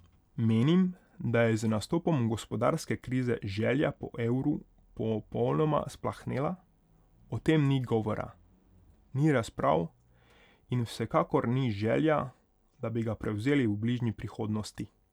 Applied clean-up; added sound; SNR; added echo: none; none; none; none.